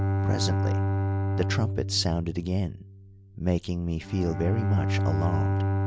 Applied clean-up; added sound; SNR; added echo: none; Bowed string instrument; -2 dB; none.